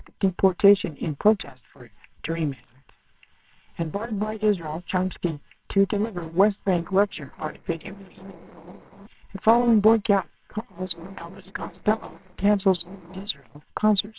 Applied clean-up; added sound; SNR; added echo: neural separator model SepFormer WHAMR!.